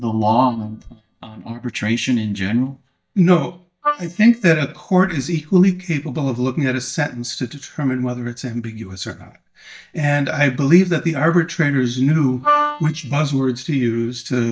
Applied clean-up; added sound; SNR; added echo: neural mask model DeepFilterNet 3.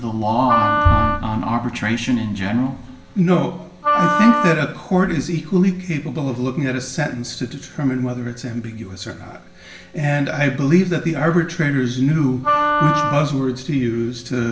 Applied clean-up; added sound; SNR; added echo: none; Wind instrument, woodwind instrument; 1 dB; reverberation time 0.5 s.